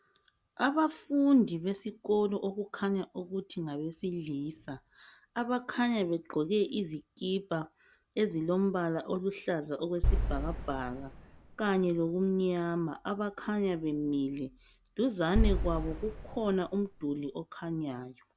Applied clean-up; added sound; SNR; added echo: none; Boom; 0 dB; none.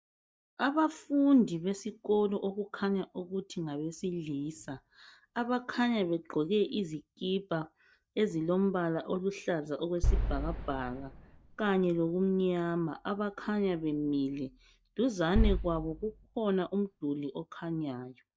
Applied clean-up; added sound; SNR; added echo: neural mask model DeepFilterNet 3.